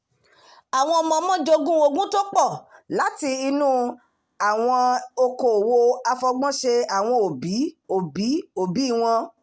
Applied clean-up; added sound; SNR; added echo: none; none; none; none.